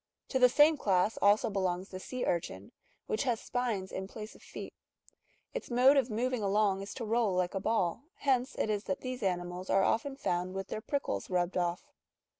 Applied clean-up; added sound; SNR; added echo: none; none; none; none.